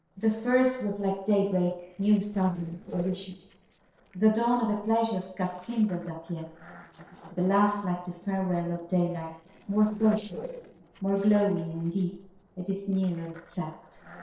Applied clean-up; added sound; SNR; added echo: neural separator model SepFormer DNS4.